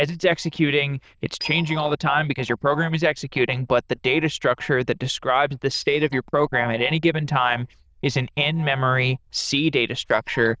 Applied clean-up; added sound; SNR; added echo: neural diffusion model UNIVERSE++.